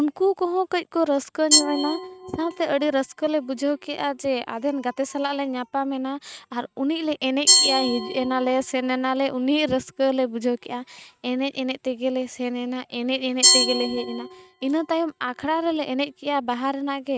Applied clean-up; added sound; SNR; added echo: neural mask model RNNoise.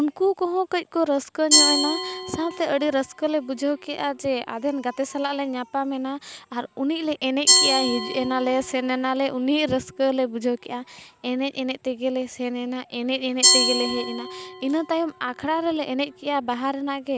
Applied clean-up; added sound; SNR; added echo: none; Glass; 2 dB; none.